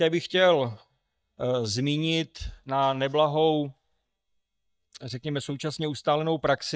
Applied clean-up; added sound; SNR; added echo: neural mask model DeepFilterNet 3.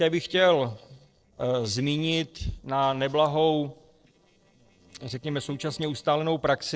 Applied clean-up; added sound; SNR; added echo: neural separator model SepFormer DNS4.